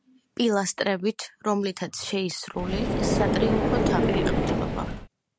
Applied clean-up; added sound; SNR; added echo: none; Car; -4 dB; none.